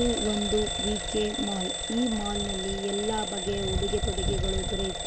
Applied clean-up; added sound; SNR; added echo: none; Alarm / Bell; 4 dB; none.